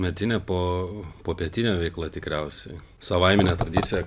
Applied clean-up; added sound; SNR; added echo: none; none; none; none.